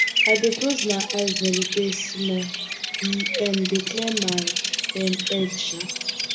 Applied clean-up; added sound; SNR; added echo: none; Bird vocalization, bird call, bird song; 0 dB; reverberation time 1.0 s.